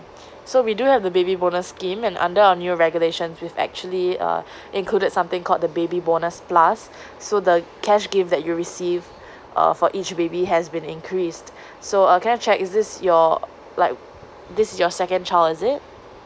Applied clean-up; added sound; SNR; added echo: none; none; none; none.